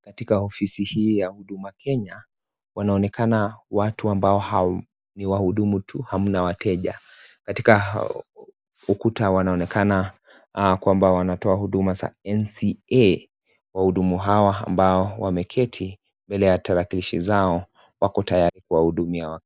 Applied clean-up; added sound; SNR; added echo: none; none; none; none.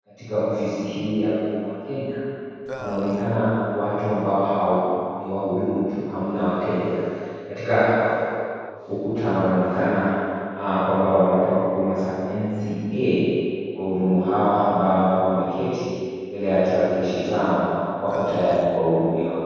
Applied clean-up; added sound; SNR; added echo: none; Burping, eructation; 12 dB; reverberation time 2.2 s.